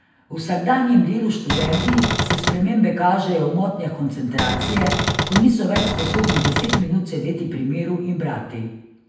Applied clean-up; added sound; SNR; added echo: none; Cupboard open or close; 1 dB; reverberation time 0.9 s.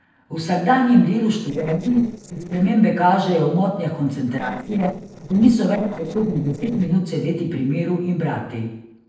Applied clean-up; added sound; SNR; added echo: neural separator model SepFormer DNS4.